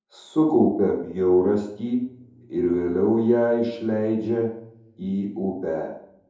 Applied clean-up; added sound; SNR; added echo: none; none; none; reverberation time 2.6 s.